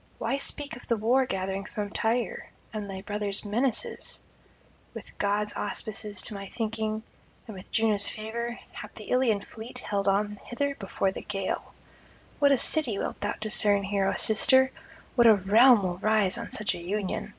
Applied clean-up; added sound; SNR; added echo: none; none; none; none.